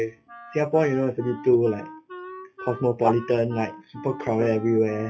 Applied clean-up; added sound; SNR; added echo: classical method log-MMSE.